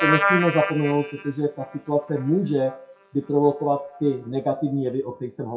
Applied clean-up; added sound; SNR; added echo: classical method WPE with log-MMSE.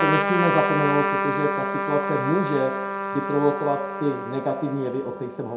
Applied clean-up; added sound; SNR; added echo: none; Trumpet; 1 dB; reverberation time 0.6 s.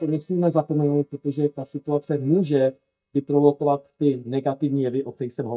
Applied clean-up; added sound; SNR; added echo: neural mask model DeepFilterNet 3.